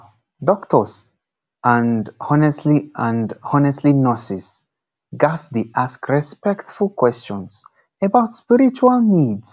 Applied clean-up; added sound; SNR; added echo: none; none; none; none.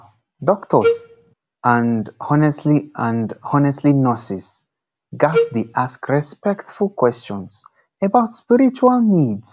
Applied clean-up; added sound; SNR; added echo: none; Wind instrument, woodwind instrument; 1 dB; none.